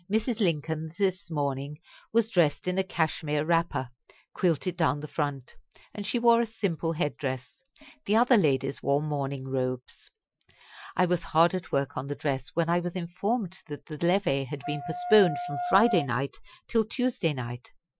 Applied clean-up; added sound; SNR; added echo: classical method Wiener filter.